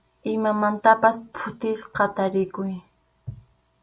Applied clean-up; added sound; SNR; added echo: none; none; none; none.